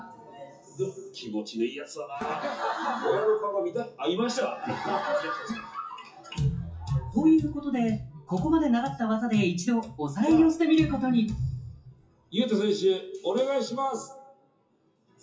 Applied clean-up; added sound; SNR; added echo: classical method WPE with log-MMSE.